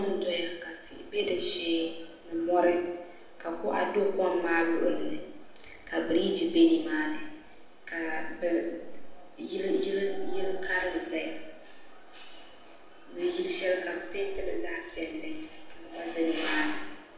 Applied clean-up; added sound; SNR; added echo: none; none; none; reverberation time 0.9 s.